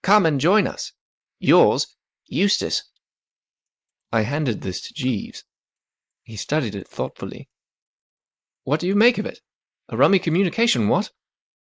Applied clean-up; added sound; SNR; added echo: neural mask model Resemble Enhance denoiser.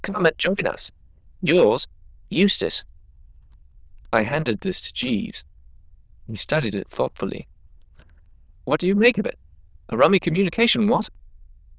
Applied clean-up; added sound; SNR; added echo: neural diffusion model UNIVERSE++.